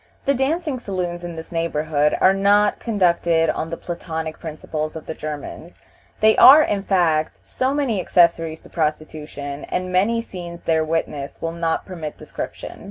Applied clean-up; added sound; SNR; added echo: none; none; none; none.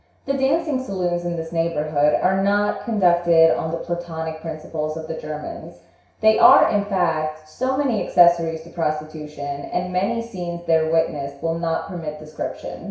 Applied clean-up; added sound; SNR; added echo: none; none; none; reverberation time 0.6 s.